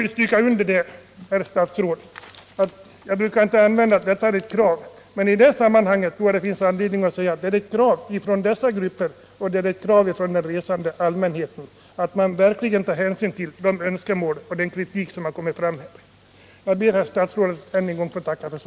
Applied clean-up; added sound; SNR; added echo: none; none; none; none.